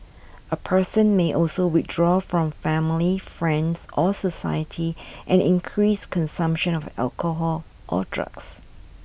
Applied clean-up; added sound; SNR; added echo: none; none; none; none.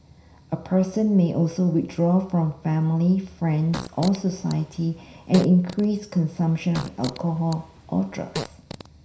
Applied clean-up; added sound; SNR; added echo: none; Fart; 14 dB; reverberation time 0.5 s.